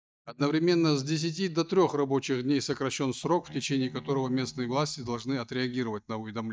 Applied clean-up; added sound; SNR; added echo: neural mask model DeepFilterNet 3.